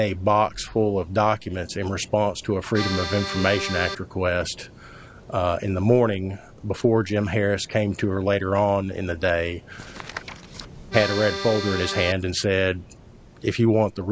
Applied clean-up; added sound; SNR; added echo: none; Accordion; 6 dB; none.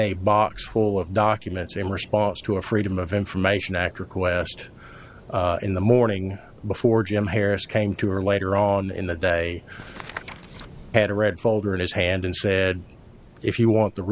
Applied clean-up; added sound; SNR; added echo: none; none; none; none.